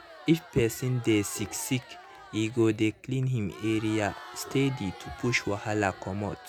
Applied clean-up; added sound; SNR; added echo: none; Crowd; 18 dB; none.